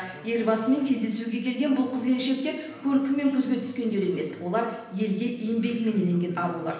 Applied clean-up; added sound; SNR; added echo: none; none; none; reverberation time 0.9 s.